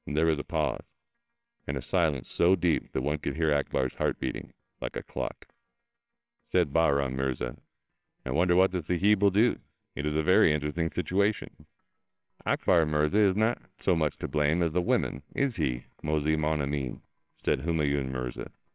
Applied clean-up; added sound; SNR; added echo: neural separator model SepFormer WHAMR!.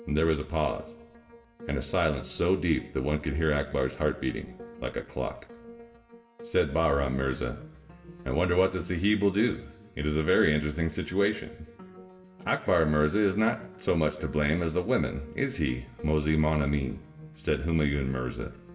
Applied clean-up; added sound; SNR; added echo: none; Piano; 20 dB; reverberation time 1.6 s.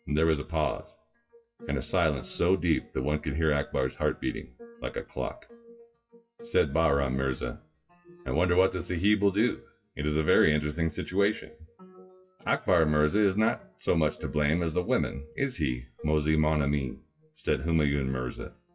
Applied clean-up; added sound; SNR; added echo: classical method WPE with log-MMSE.